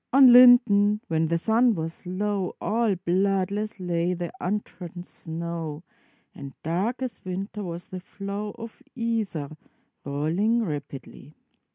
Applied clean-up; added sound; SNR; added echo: none; none; none; none.